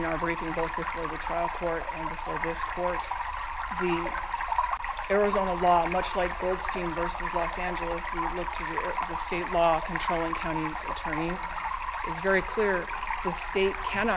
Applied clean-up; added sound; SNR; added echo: none; Stream; 2 dB; none.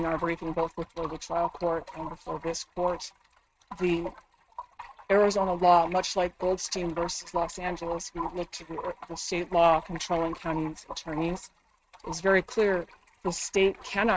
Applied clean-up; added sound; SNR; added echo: neural mask model RNNoise.